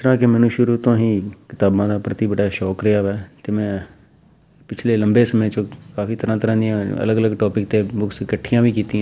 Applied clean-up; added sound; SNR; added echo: none; none; none; none.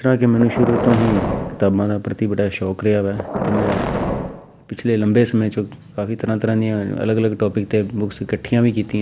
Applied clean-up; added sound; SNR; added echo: none; Boom; 5 dB; none.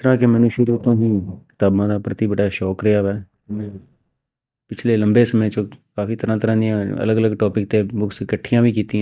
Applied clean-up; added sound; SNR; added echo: neural mask model DeepFilterNet 3.